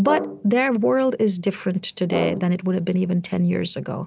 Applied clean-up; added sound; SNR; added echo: none; Brass instrument; 11 dB; none.